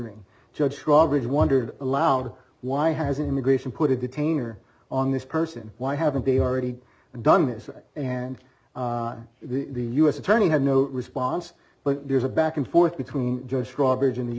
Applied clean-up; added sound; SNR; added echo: none; none; none; none.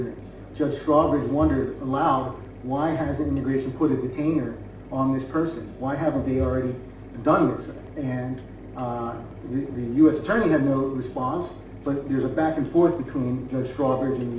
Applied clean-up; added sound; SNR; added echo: none; Mechanisms; 16 dB; reverberation time 0.5 s.